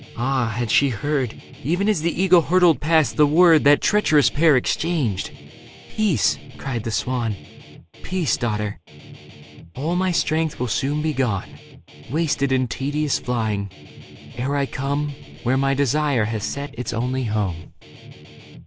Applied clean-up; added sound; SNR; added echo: none; Guitar; 18 dB; none.